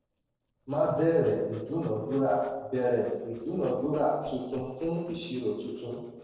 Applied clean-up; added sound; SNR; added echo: neural separator model SepFormer DNS4.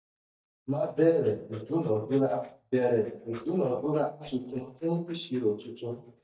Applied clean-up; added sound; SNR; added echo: neural mask model DeepFilterNet 3.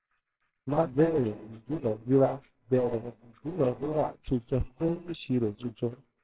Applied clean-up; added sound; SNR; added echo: neural separator model SepFormer WHAMR!.